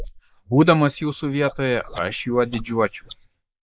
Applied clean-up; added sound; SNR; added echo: neural mask model Resemble Enhance denoiser.